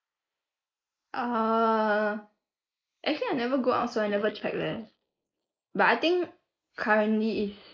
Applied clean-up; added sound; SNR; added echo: neural mask model Resemble Enhance denoiser.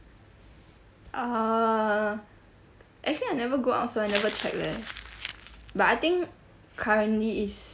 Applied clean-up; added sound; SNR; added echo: none; Crumpling, crinkling; 9 dB; none.